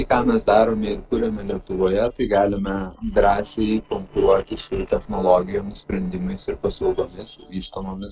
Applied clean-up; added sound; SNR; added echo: neural separator model SepFormer DNS4.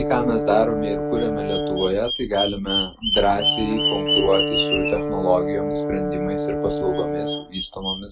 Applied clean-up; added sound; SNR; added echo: none; Bird vocalization, bird call, bird song + Brass instrument; 0 dB; none.